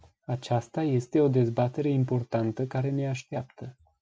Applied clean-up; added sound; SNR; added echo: none; none; none; none.